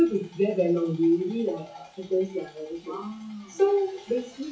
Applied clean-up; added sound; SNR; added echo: classical method WPE with log-MMSE.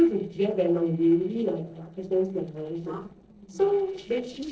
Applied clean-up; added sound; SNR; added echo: neural separator model SepFormer DNS4.